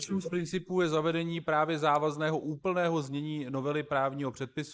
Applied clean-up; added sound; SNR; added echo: neural mask model Resemble Enhance denoiser.